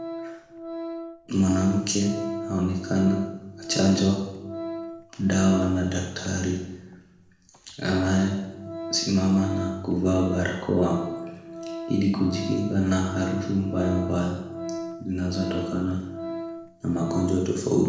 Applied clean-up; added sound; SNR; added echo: none; Organ; 10 dB; reverberation time 0.9 s.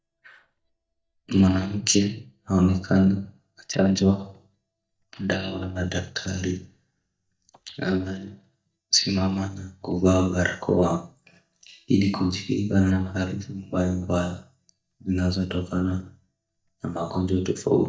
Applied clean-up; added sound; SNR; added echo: neural mask model DeepFilterNet 3.